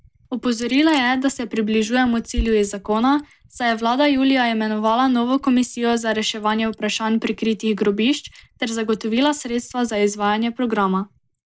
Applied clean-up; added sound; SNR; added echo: neural mask model Resemble Enhance denoiser.